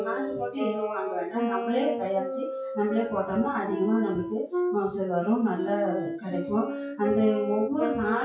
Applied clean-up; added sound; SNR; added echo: classical method WPE with log-MMSE.